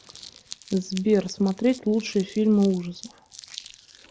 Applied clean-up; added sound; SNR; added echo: none; Crumpling, crinkling; 20 dB; none.